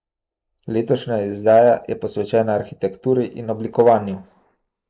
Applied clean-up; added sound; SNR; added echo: neural mask model Resemble Enhance denoiser.